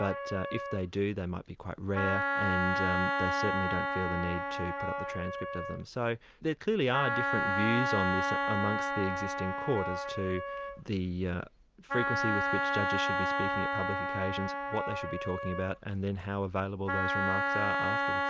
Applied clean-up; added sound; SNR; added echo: none; Wind instrument, woodwind instrument; -1 dB; none.